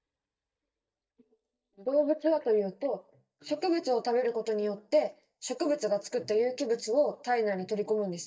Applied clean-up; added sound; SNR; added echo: neural mask model DeepFilterNet 3.